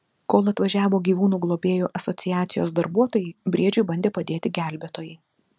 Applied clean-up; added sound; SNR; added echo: none; none; none; none.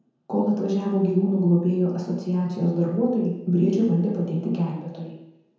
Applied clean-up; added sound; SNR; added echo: none; none; none; reverberation time 0.9 s.